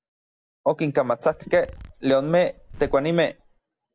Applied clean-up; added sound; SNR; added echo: none; Zipper (clothing); 19 dB; none.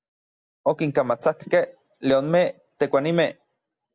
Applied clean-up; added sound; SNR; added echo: none; none; none; none.